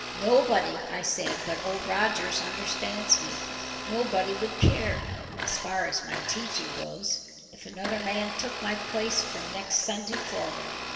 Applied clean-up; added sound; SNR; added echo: none; Domestic sounds, home sounds; 6 dB; reverberation time 2.4 s.